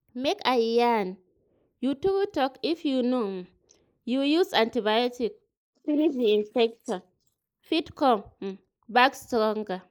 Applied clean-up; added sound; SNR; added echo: neural mask model Resemble Enhance denoiser.